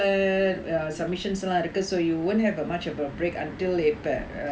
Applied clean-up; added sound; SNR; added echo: none; none; none; none.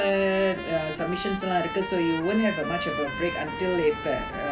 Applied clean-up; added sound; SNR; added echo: none; Trumpet; 8 dB; none.